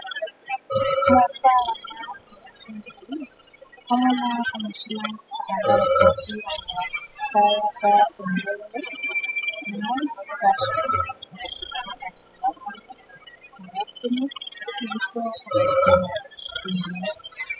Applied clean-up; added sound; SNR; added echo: classical method spectral subtraction.